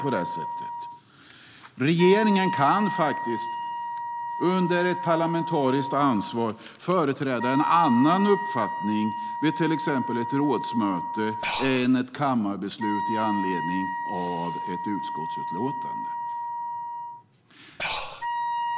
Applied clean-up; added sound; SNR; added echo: none; Wind instrument, woodwind instrument + Breathing; 5 dB; none.